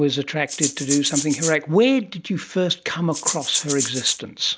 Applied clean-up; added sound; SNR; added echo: none; Rattle (instrument); 3 dB; none.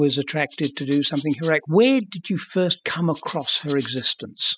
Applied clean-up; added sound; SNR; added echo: classical method spectral subtraction.